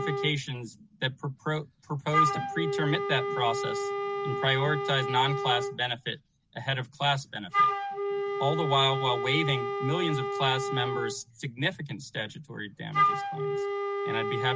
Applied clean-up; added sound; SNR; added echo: none; Wind instrument, woodwind instrument; 0 dB; none.